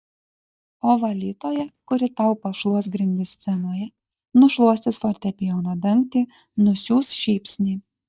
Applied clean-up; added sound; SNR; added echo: neural mask model DeepFilterNet 3.